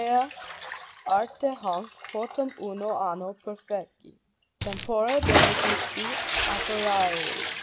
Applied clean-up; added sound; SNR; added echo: none; Bathtub (filling or washing) / Splash, splatter + Coin (dropping); 0 dB; none.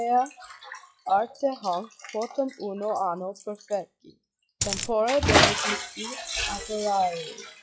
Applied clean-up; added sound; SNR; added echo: classical method log-MMSE.